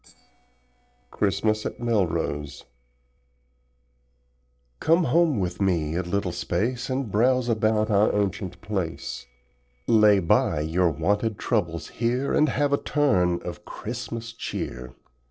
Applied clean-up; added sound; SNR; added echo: neural separator model SepFormer DNS4.